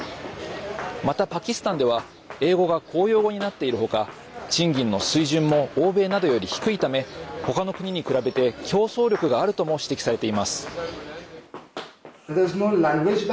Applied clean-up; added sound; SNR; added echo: none; Run; 17 dB; none.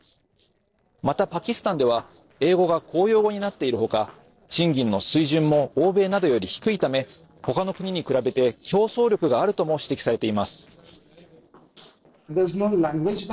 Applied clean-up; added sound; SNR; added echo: neural separator model SepFormer DNS4.